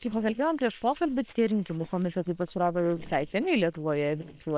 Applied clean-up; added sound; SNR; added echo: neural separator model SepFormer WHAM!.